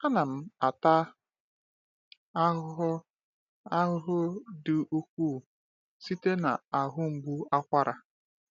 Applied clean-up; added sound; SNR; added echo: none; none; none; none.